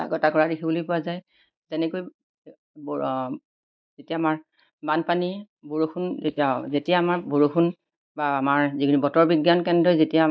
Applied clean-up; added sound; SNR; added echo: neural mask model DeepFilterNet 3.